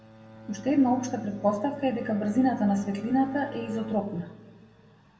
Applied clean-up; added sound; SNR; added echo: none; Bowed string instrument; 16 dB; reverberation time 1.3 s.